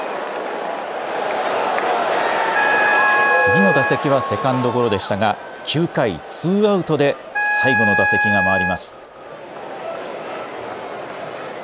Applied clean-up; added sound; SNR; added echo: none; Wind instrument, woodwind instrument; -1 dB; none.